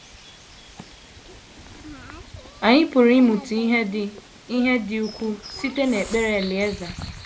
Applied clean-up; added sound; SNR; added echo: none; Bird vocalization, bird call, bird song; 17 dB; none.